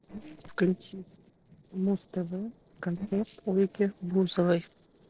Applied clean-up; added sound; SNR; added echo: neural separator model SepFormer DNS4.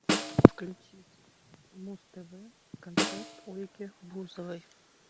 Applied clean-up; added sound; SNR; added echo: none; Snare drum; 6 dB; none.